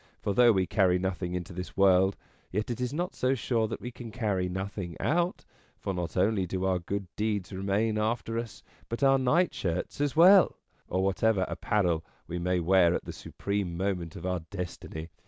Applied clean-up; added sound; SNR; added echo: none; none; none; none.